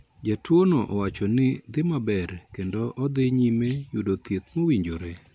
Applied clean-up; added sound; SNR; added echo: none; none; none; none.